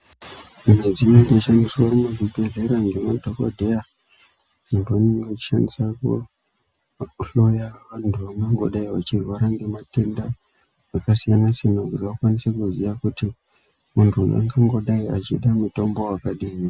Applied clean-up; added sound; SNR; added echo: none; none; none; none.